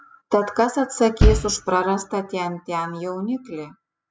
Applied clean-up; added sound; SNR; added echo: none; Bass drum; -3 dB; none.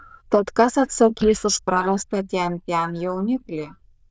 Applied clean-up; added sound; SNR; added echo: neural diffusion model UNIVERSE++.